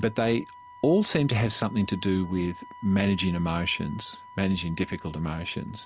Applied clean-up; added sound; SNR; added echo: none; Wind instrument, woodwind instrument; 19 dB; none.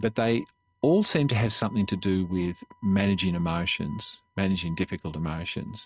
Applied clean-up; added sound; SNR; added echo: neural mask model RNNoise.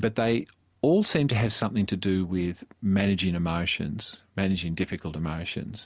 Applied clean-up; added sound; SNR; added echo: none; none; none; none.